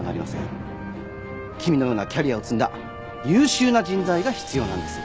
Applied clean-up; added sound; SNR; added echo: none; none; none; none.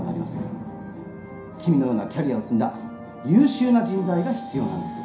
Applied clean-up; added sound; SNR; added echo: none; none; none; reverberation time 0.5 s.